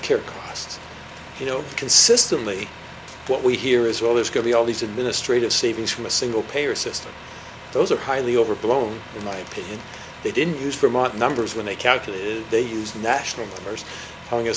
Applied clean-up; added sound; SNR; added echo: none; Truck; 17 dB; none.